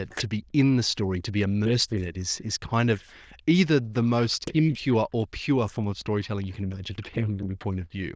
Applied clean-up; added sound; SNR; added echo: neural diffusion model UNIVERSE++.